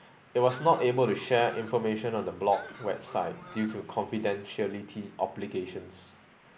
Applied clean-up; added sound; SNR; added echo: none; Cough; 18 dB; none.